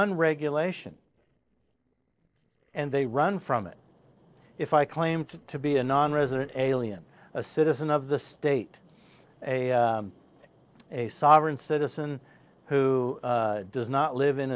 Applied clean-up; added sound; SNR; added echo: neural separator model SepFormer DNS4.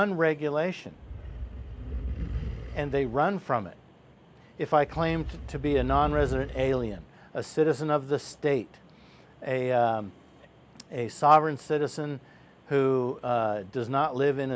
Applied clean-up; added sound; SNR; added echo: none; Animal; 8 dB; none.